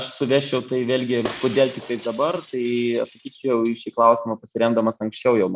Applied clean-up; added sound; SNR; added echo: none; Shatter; 16 dB; none.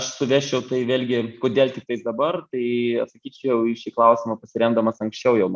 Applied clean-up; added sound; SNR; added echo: none; none; none; none.